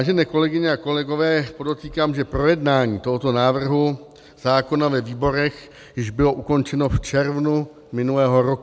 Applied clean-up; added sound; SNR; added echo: none; none; none; none.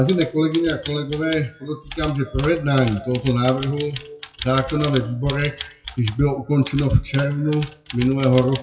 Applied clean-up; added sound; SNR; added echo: classical method WPE with log-MMSE.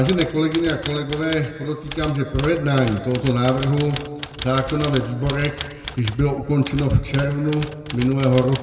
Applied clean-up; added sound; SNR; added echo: none; Typewriter; 11 dB; reverberation time 1.7 s.